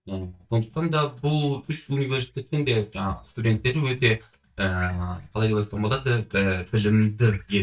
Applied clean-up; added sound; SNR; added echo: neural mask model DeepFilterNet 3.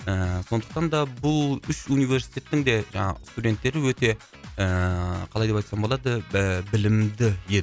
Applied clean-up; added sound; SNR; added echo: none; none; none; none.